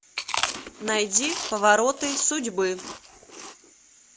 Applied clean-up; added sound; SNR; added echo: none; Chewing, mastication; 8 dB; none.